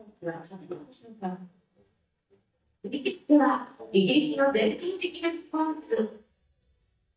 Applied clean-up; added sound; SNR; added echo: neural mask model DeepFilterNet 3.